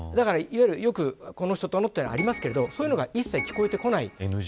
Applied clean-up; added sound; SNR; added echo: none; Organ; 12 dB; none.